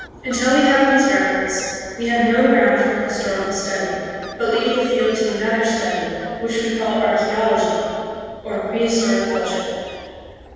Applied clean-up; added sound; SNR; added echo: none; Fowl; 19 dB; reverberation time 2.1 s.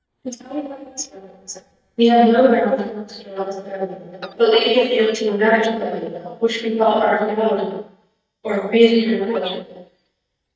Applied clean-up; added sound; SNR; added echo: neural mask model DeepFilterNet 3.